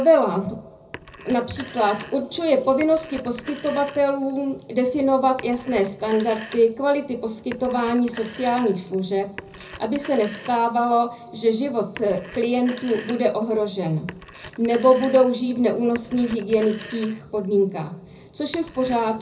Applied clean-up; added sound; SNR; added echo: none; Telephone; 19 dB; reverberation time 0.4 s.